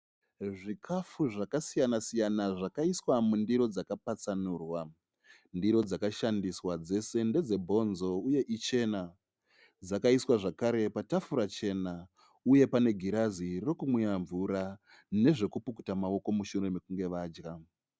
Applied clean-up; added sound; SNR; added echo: none; none; none; none.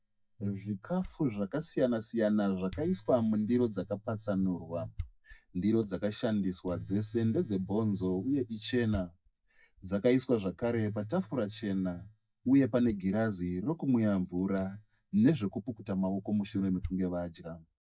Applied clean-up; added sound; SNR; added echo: neural mask model DeepFilterNet 3.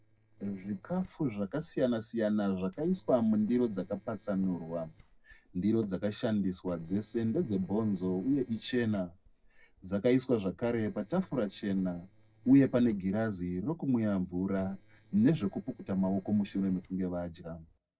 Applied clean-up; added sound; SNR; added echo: neural separator model SepFormer DNS4.